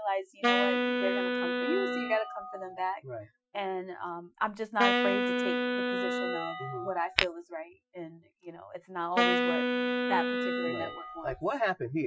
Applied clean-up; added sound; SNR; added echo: classical method Wiener filter.